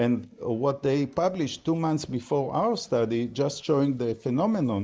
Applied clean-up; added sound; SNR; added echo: neural mask model Resemble Enhance denoiser.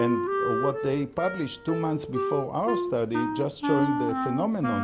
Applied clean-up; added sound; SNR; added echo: none; Wind instrument, woodwind instrument; 1 dB; none.